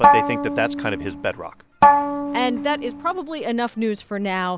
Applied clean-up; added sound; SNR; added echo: none; Bowed string instrument; -5 dB; none.